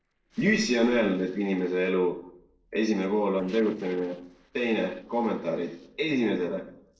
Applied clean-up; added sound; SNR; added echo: neural separator model SepFormer DNS4.